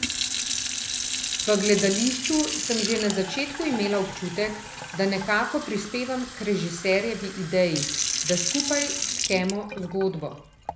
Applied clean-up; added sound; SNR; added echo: none; Fill (with liquid) / Sink (filling or washing); 4 dB; none.